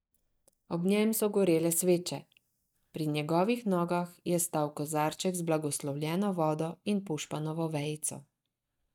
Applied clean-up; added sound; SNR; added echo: neural mask model DeepFilterNet 3.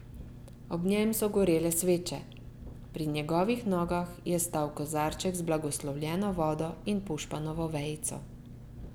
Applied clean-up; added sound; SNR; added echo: none; Engine; 14 dB; none.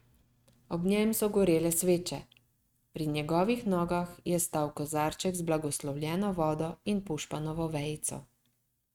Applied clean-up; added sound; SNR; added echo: neural mask model RNNoise.